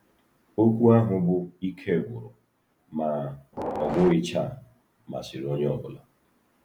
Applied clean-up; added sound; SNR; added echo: none; Train; 4 dB; none.